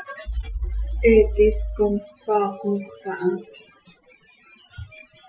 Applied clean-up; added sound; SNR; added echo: classical method Wiener filter.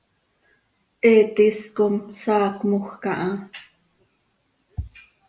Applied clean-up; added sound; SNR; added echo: none; none; none; none.